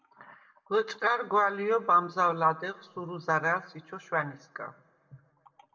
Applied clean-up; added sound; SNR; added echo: none; none; none; reverberation time 1.2 s.